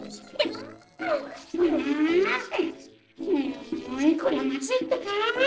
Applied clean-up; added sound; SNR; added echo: neural separator model SepFormer DNS4.